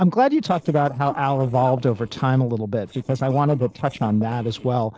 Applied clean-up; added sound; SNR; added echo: neural separator model SepFormer DNS4.